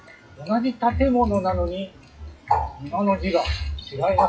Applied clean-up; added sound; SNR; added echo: classical method WPE with log-MMSE.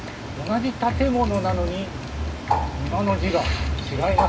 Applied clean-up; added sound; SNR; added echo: none; Bird; 6 dB; reverberation time 0.2 s.